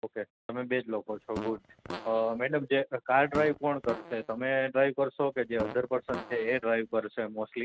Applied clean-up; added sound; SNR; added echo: neural mask model RNNoise.